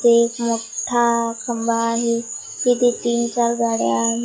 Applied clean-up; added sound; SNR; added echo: classical method log-MMSE.